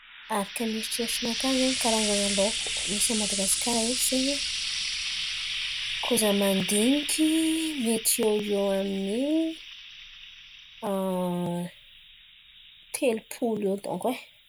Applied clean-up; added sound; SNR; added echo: none; Frying (food); 5 dB; none.